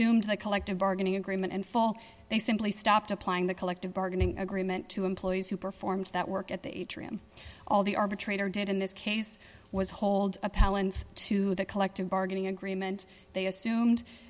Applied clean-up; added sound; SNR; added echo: none; none; none; none.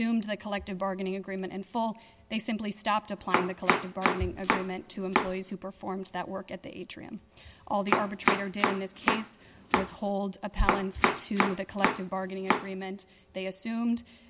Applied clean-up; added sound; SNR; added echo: none; Domestic sounds, home sounds; -3 dB; none.